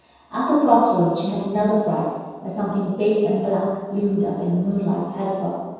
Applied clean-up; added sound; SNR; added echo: none; none; none; reverberation time 1.2 s.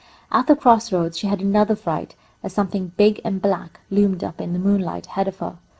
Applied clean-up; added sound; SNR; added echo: none; none; none; none.